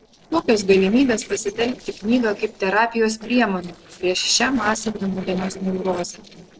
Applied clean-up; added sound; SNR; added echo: neural separator model SepFormer DNS4.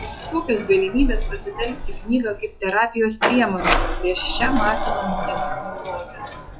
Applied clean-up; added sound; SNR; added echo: classical method log-MMSE.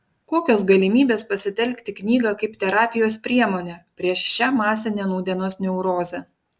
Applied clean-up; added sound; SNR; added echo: none; none; none; none.